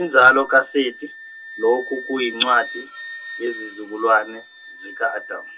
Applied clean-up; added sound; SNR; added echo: none; Wind instrument, woodwind instrument; 15 dB; reverberation time 0.2 s.